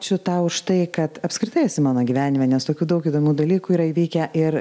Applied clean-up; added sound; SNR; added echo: none; none; none; none.